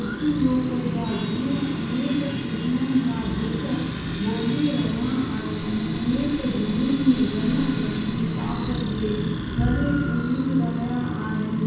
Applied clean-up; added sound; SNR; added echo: none; Sawing; 12 dB; reverberation time 1.2 s.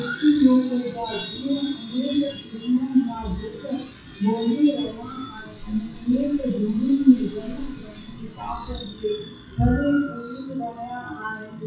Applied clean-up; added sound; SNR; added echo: classical method WPE with log-MMSE.